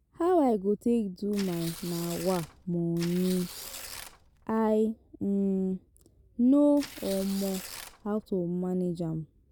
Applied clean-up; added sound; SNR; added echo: none; Tearing; 14 dB; none.